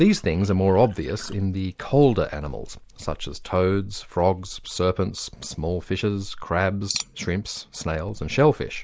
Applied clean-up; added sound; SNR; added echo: neural mask model Resemble Enhance denoiser.